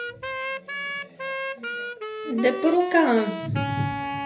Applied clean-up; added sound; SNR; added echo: none; Wind instrument, woodwind instrument; 5 dB; reverberation time 0.3 s.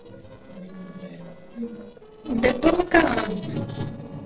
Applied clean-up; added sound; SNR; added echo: neural separator model SepFormer DNS4.